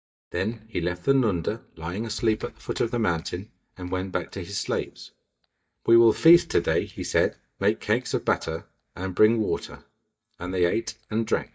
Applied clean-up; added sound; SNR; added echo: neural mask model DeepFilterNet 3.